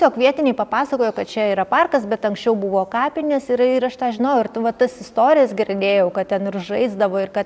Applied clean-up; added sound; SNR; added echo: none; none; none; none.